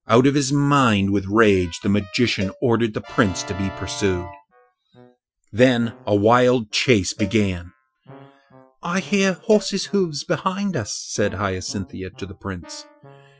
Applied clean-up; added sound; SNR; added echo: classical method Wiener filter.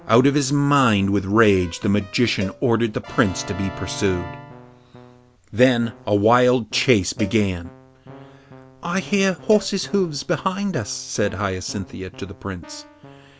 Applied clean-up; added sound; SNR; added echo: none; Cowbell + Keyboard (musical); 18 dB; none.